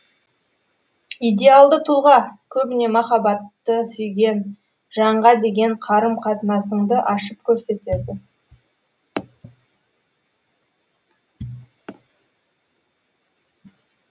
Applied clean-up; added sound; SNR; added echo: none; none; none; none.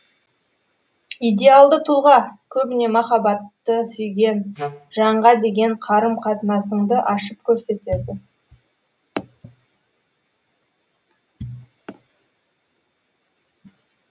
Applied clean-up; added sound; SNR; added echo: none; Wind instrument, woodwind instrument; 11 dB; none.